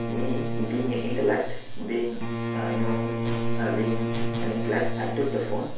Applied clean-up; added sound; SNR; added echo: none; Bowed string instrument; 3 dB; reverberation time 0.4 s.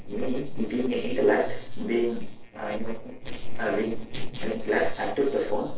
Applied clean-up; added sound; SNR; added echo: neural separator model SepFormer DNS4.